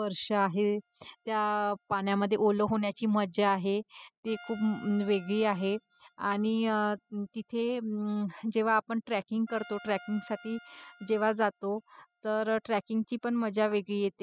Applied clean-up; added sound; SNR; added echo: classical method spectral subtraction.